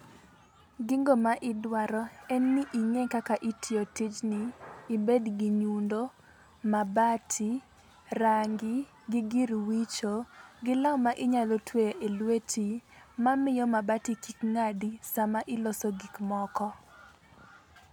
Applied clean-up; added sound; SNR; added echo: none; none; none; none.